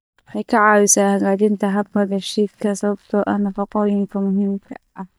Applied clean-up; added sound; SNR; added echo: neural mask model DeepFilterNet 3.